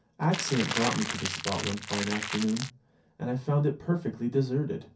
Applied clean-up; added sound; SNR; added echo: none; Crackle; 4 dB; reverberation time 0.3 s.